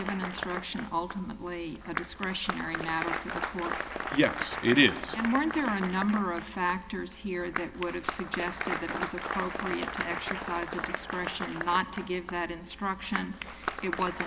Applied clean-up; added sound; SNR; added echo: none; Applause; 5 dB; none.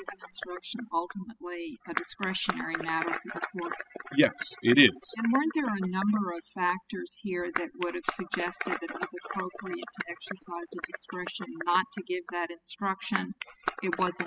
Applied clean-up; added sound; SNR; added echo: classical method spectral subtraction.